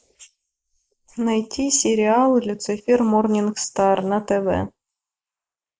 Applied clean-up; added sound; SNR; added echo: neural mask model Resemble Enhance denoiser.